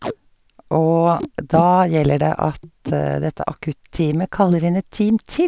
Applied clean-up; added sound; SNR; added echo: none; Packing tape, duct tape; 16 dB; none.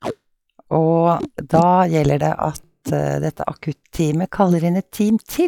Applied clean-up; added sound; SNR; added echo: classical method log-MMSE.